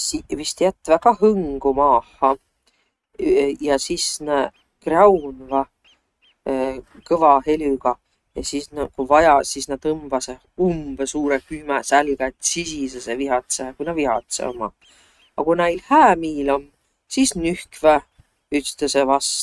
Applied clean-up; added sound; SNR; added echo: neural mask model RNNoise.